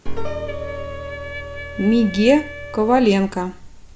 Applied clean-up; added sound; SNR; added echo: none; Wind instrument, woodwind instrument + Piano; 12 dB; none.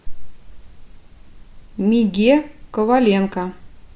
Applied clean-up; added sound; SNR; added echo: none; none; none; none.